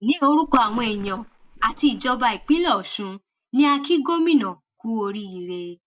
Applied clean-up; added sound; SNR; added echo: neural mask model Resemble Enhance denoiser.